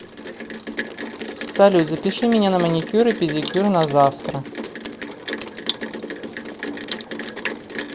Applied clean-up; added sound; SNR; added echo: none; Rain; 9 dB; none.